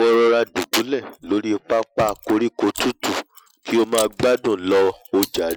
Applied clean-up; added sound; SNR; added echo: classical method Wiener filter.